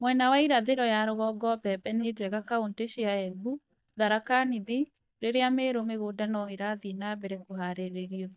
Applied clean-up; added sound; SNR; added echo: neural mask model DeepFilterNet 3.